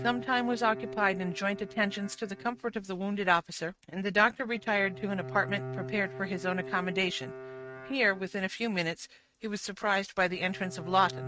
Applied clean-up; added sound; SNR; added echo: neural mask model RNNoise.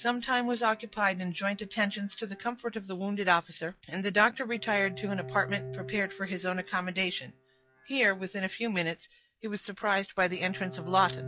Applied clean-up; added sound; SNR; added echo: classical method log-MMSE.